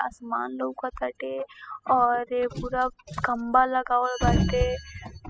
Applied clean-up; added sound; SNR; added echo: classical method spectral subtraction.